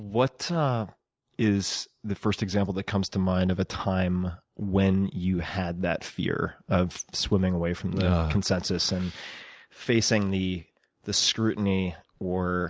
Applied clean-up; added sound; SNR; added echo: none; none; none; none.